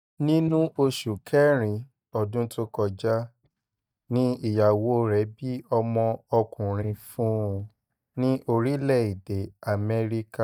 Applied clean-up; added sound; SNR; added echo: neural mask model DeepFilterNet 3.